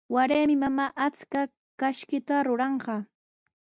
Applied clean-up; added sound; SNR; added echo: none; none; none; none.